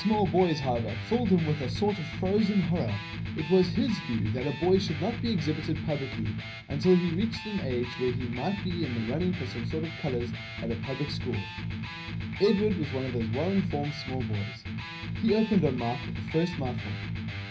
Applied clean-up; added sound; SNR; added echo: none; Electric guitar; 6 dB; reverberation time 0.5 s.